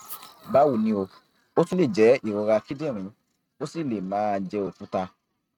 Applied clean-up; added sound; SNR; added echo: neural mask model RNNoise.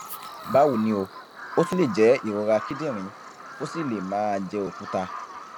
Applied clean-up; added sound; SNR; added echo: none; Bird vocalization, bird call, bird song; 12 dB; none.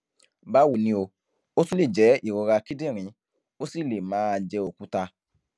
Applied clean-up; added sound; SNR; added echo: none; none; none; none.